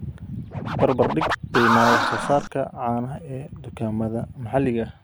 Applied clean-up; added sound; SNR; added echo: none; Scratching (performance technique); -1 dB; none.